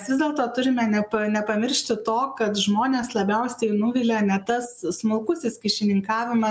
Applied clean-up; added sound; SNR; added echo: none; none; none; none.